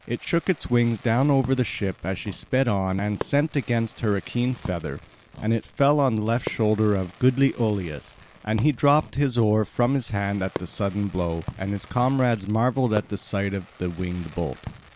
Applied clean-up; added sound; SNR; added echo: none; Fireworks; 18 dB; none.